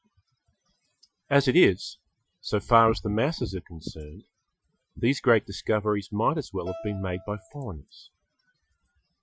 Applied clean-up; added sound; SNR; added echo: classical method Wiener filter.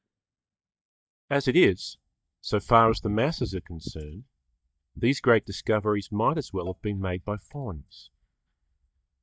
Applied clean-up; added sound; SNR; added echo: neural mask model DeepFilterNet 3.